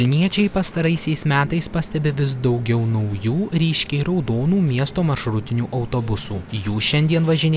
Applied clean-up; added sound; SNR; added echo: none; none; none; none.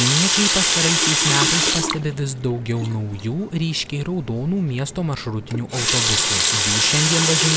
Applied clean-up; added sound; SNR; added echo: none; Water tap, faucet; -2 dB; none.